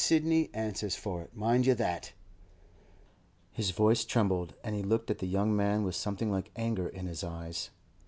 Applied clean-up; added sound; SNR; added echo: none; none; none; none.